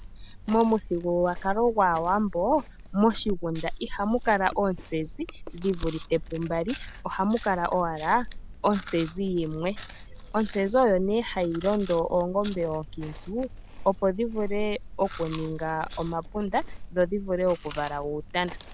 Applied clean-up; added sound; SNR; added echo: none; Chewing, mastication; 11 dB; none.